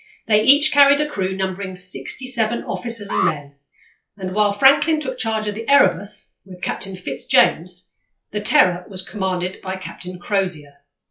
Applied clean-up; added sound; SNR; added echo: classical method log-MMSE.